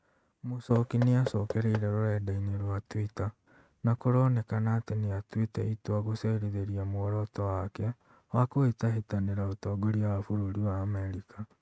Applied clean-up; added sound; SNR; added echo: neural mask model RNNoise.